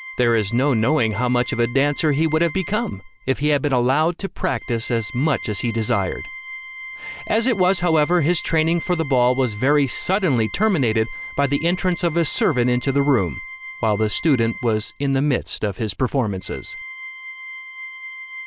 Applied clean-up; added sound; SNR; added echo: none; Organ; 14 dB; none.